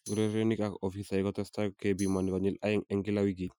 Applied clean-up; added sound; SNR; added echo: classical method Wiener filter.